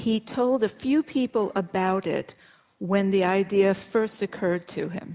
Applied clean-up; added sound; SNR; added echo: none; none; none; none.